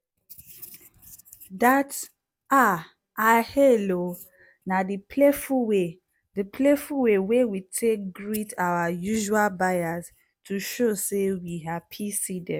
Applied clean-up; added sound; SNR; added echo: none; none; none; none.